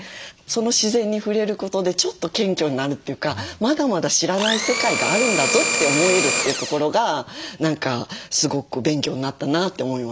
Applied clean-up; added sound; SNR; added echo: none; Domestic sounds, home sounds; 0 dB; none.